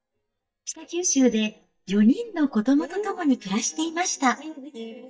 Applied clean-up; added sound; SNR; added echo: neural mask model DeepFilterNet 3.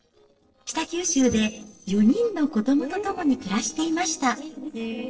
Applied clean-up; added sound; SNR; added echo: neural separator model SepFormer DNS4.